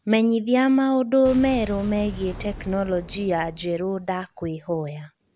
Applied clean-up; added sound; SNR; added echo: none; Boom; 15 dB; none.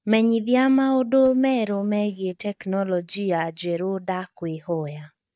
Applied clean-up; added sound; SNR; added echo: neural mask model DeepFilterNet 3.